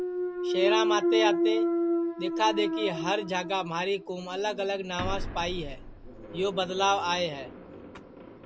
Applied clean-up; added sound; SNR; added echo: none; Thump, thud; 0 dB; none.